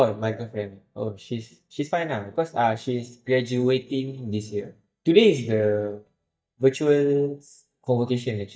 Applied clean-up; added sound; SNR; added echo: neural mask model DeepFilterNet 3.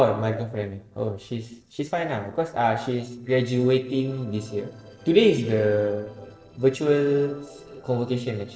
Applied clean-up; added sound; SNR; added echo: neural separator model SepFormer DNS4.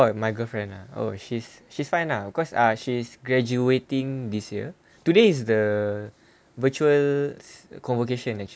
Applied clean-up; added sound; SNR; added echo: none; none; none; none.